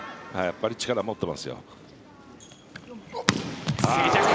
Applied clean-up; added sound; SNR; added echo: none; none; none; none.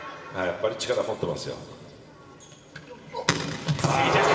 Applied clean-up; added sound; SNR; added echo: none; none; none; reverberation time 2.6 s.